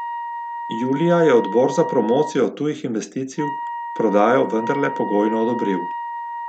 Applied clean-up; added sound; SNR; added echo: none; Wind instrument, woodwind instrument; 9 dB; none.